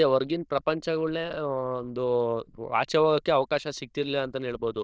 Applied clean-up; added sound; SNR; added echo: neural diffusion model UNIVERSE++.